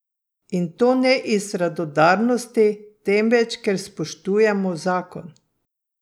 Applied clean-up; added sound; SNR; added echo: none; none; none; none.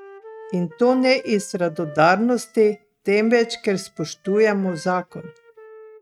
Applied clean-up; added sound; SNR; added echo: neural mask model RNNoise.